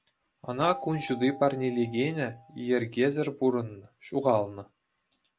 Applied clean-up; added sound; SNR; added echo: none; Doorbell; 14 dB; none.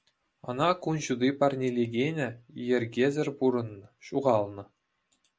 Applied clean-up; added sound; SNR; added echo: none; none; none; none.